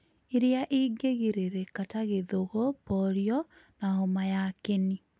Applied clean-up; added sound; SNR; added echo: none; none; none; none.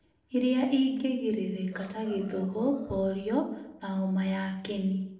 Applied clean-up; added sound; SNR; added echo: neural separator model SepFormer DNS4.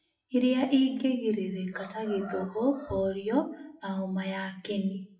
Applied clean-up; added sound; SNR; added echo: classical method WPE with log-MMSE.